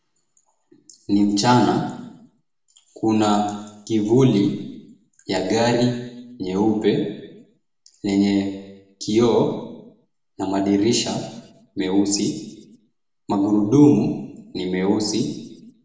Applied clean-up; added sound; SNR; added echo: none; none; none; reverberation time 0.9 s.